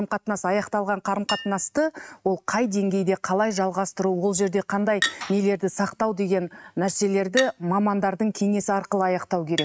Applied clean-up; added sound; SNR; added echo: neural mask model RNNoise.